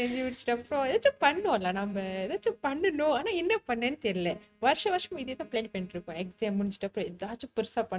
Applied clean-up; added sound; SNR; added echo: neural mask model RNNoise.